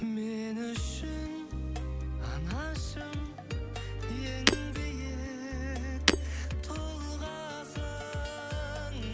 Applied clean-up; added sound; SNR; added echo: none; Shatter; -1 dB; none.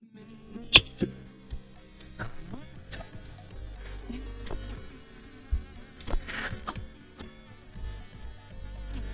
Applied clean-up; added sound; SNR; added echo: neural mask model DeepFilterNet 3.